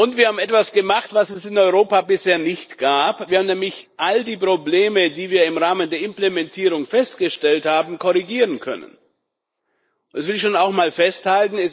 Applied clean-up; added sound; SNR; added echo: neural mask model Resemble Enhance denoiser.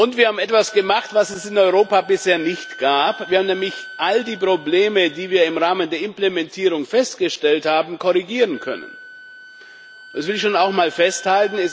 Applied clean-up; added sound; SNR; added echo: none; Wind instrument, woodwind instrument; 20 dB; none.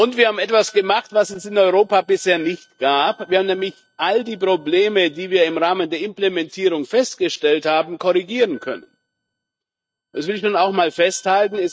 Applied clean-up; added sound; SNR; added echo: neural mask model RNNoise.